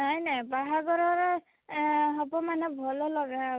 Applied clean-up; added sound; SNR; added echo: none; none; none; none.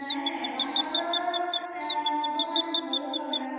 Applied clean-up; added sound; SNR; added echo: none; Chirp, tweet; 1 dB; reverberation time 2.1 s.